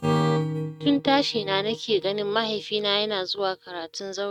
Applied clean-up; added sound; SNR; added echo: neural mask model RNNoise.